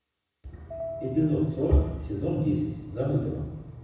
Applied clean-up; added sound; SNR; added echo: none; Piano; 14 dB; reverberation time 1.1 s.